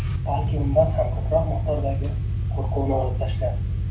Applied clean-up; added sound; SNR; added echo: none; Engine starting / Car; -3 dB; reverberation time 0.3 s.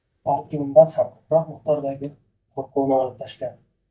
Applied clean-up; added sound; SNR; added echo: neural mask model DeepFilterNet 3.